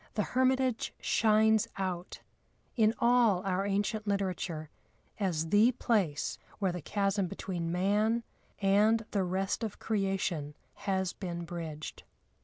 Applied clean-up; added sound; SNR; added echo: none; none; none; none.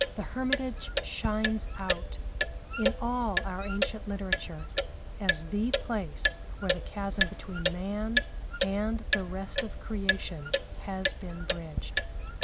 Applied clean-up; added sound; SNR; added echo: none; Clock; -3 dB; none.